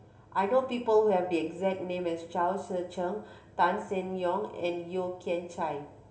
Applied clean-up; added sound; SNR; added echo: none; none; none; reverberation time 0.7 s.